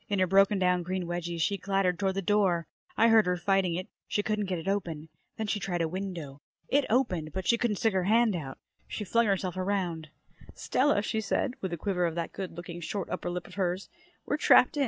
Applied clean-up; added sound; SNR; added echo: none; none; none; none.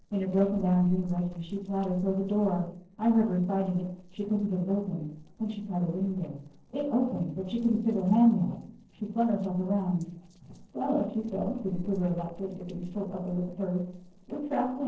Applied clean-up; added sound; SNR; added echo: neural separator model SepFormer DNS4.